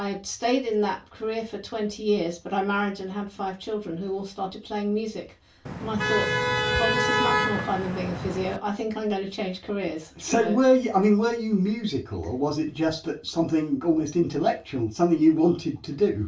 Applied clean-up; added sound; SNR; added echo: none; Motor vehicle (road); 0 dB; reverberation time 0.3 s.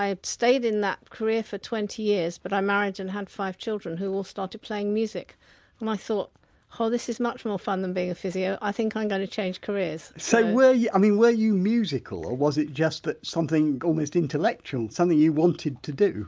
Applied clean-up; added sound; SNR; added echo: none; none; none; none.